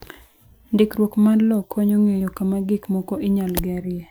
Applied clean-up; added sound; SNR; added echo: none; none; none; none.